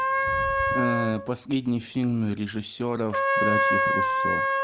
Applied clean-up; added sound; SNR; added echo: none; Trumpet; -3 dB; none.